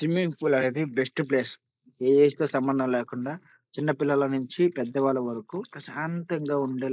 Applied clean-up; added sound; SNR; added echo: neural mask model Resemble Enhance denoiser.